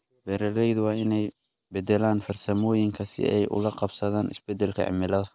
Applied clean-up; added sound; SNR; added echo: none; none; none; none.